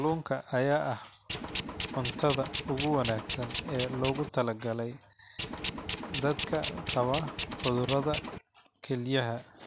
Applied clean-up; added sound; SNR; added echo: none; Tools; 0 dB; none.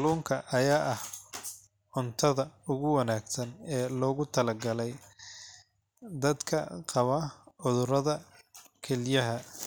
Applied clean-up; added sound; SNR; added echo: none; none; none; none.